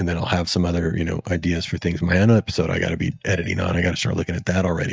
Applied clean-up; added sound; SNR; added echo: neural mask model DeepFilterNet 3.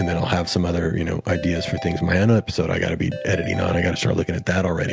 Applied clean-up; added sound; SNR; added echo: none; Ringtone / Keyboard (musical); 15 dB; none.